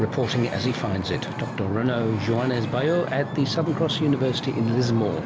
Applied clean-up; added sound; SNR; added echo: none; Wind / Ocean; 6 dB; none.